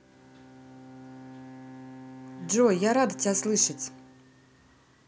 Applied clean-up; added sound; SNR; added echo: none; Bowed string instrument; 16 dB; none.